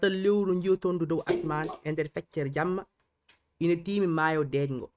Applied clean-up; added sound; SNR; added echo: neural mask model RNNoise.